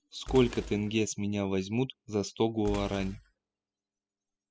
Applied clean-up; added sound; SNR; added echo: classical method spectral subtraction.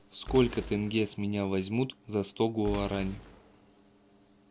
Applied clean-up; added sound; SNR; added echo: none; Boom; 14 dB; none.